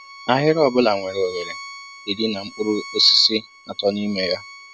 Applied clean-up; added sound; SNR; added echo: none; Bowed string instrument; 17 dB; none.